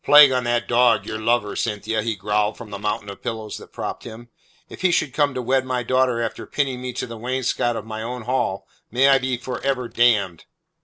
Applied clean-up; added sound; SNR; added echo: neural separator model SepFormer DNS4.